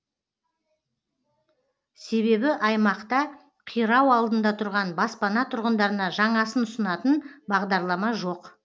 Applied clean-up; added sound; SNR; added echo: none; none; none; none.